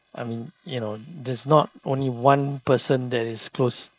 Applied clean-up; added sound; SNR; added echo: neural mask model Resemble Enhance denoiser.